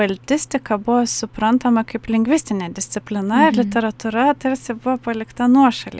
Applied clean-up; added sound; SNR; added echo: none; none; none; none.